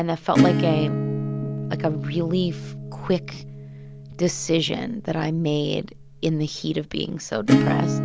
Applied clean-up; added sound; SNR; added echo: none; Acoustic guitar / Strum; 0 dB; none.